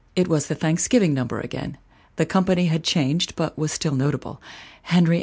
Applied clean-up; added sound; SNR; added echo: none; none; none; none.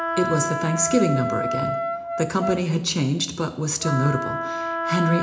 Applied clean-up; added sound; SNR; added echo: none; Wind instrument, woodwind instrument; 4 dB; reverberation time 0.8 s.